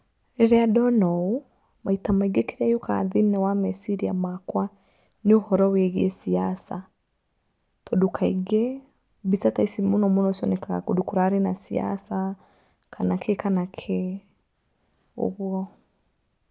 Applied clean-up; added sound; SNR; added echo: none; none; none; none.